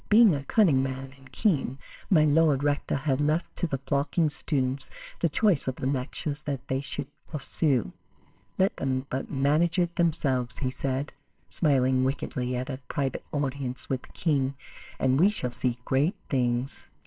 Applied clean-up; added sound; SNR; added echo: neural separator model SepFormer WHAMR!.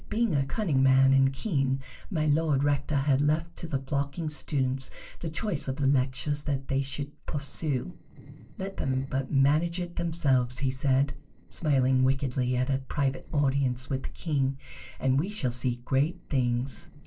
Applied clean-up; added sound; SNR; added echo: neural separator model SepFormer DNS4.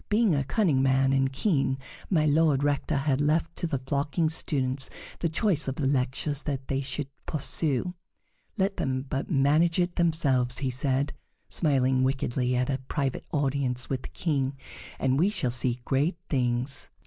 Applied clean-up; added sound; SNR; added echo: none; none; none; none.